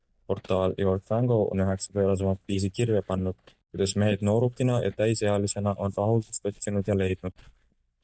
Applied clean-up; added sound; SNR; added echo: neural mask model DeepFilterNet 3.